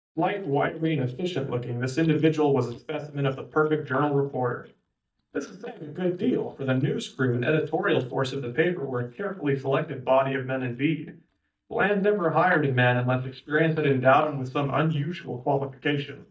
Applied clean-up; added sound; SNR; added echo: neural mask model DeepFilterNet 3.